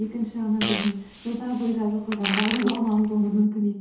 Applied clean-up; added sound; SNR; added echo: none; Fart; 6 dB; reverberation time 2.2 s.